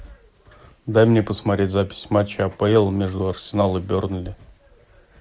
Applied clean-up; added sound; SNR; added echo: none; none; none; none.